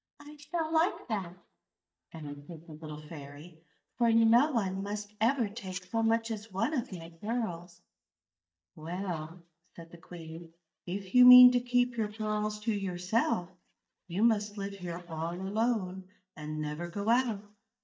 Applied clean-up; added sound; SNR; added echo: neural mask model DeepFilterNet 3.